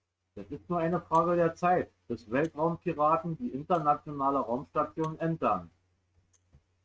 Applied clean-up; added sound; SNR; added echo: neural mask model RNNoise.